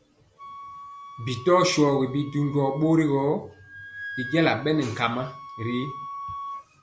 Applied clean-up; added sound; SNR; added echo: none; Wind instrument, woodwind instrument; 15 dB; none.